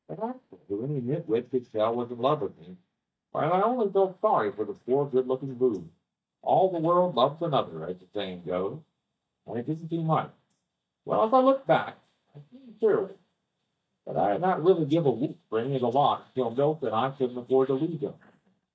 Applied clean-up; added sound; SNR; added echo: neural mask model DeepFilterNet 3.